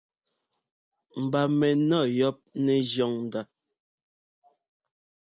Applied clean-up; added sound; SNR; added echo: none; none; none; none.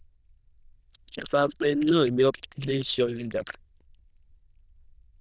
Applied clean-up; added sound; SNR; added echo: neural diffusion model UNIVERSE++.